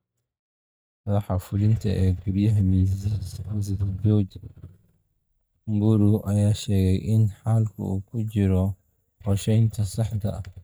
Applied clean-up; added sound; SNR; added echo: neural mask model DeepFilterNet 3.